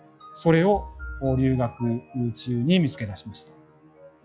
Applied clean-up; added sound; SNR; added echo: classical method log-MMSE.